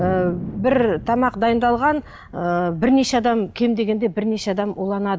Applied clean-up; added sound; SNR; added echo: none; Thunder; 16 dB; none.